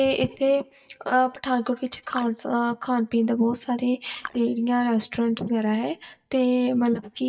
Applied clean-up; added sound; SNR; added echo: neural mask model DeepFilterNet 3.